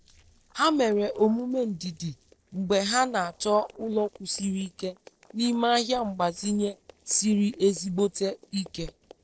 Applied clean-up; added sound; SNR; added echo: neural separator model SepFormer DNS4.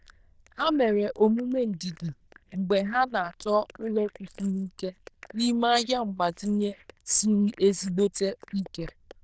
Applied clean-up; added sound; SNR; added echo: neural diffusion model UNIVERSE++.